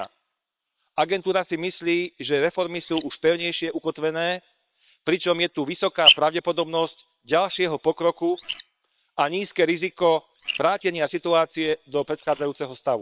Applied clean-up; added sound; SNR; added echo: neural separator model SepFormer WHAM!.